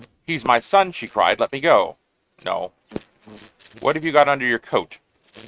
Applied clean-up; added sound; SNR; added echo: neural mask model RNNoise.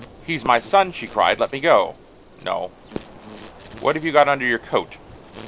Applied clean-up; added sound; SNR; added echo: none; Fireworks + Insect; 18 dB; none.